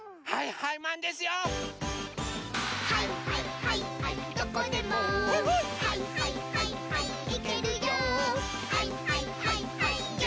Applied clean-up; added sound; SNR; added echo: none; none; none; none.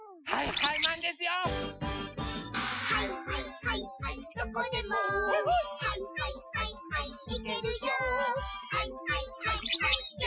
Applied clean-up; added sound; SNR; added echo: classical method Wiener filter.